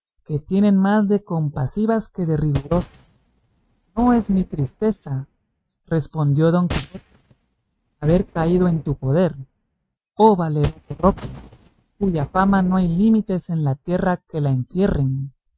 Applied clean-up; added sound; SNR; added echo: neural mask model RNNoise.